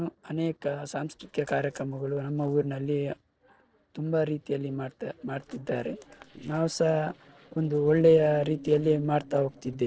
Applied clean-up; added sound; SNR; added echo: neural separator model SepFormer DNS4.